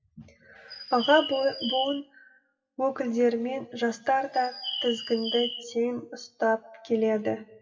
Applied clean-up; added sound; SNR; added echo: classical method WPE with log-MMSE.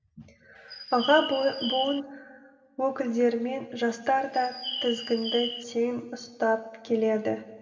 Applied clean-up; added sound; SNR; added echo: none; Bird; 7 dB; reverberation time 1.6 s.